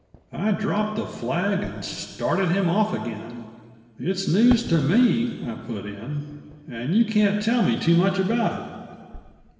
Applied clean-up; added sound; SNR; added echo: none; Fireworks; 19 dB; reverberation time 2.1 s.